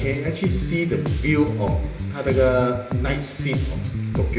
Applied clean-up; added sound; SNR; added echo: none; Bass guitar; 1 dB; reverberation time 1.0 s.